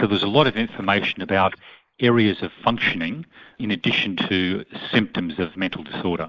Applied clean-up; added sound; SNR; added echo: neural mask model Resemble Enhance denoiser.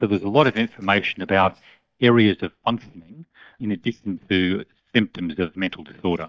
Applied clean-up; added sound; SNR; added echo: neural mask model DeepFilterNet 3.